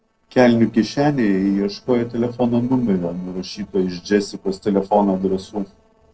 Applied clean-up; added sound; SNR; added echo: neural separator model SepFormer DNS4.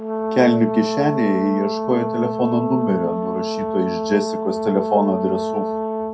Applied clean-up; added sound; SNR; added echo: none; Brass instrument; 3 dB; reverberation time 0.2 s.